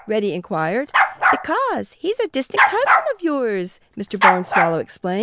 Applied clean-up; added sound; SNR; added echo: none; Bark; -1 dB; none.